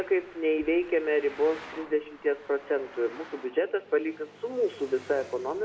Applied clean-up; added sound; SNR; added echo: none; Traffic noise, roadway noise; 19 dB; reverberation time 0.5 s.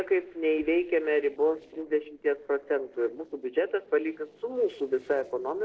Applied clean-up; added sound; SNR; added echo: neural separator model SepFormer DNS4.